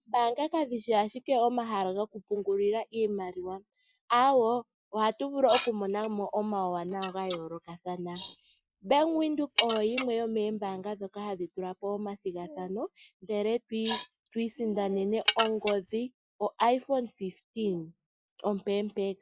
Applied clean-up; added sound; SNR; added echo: neural mask model Resemble Enhance denoiser.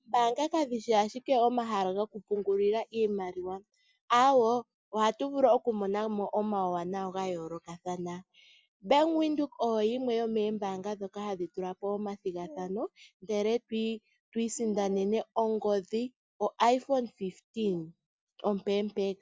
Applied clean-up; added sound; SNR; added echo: none; none; none; none.